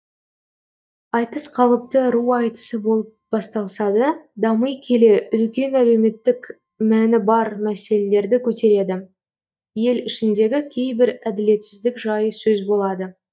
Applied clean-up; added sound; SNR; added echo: neural mask model DeepFilterNet 3.